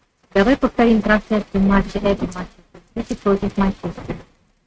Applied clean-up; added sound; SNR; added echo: neural mask model RNNoise.